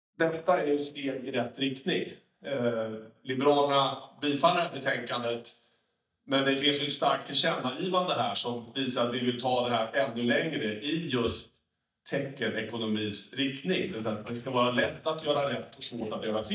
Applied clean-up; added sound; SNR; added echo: neural mask model DeepFilterNet 3.